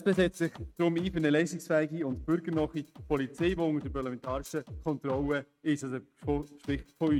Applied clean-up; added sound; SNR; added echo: neural mask model RNNoise.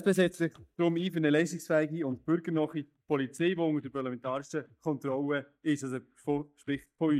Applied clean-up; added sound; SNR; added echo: neural mask model DeepFilterNet 3.